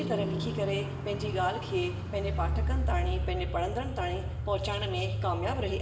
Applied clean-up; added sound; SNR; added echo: none; Car; -1 dB; reverberation time 2.7 s.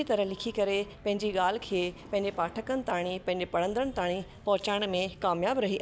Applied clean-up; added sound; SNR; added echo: none; none; none; none.